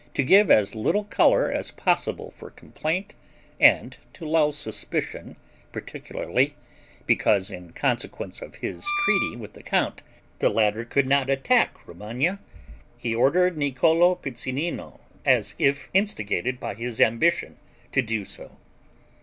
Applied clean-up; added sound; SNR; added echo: none; Wind instrument, woodwind instrument; 3 dB; none.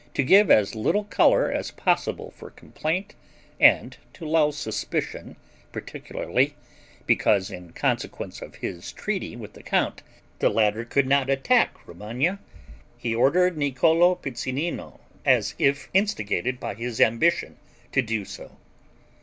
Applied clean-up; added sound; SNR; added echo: none; none; none; none.